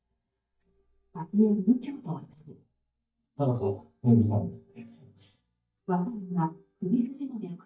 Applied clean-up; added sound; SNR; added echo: neural mask model DeepFilterNet 3.